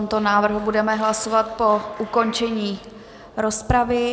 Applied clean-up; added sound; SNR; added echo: none; none; none; none.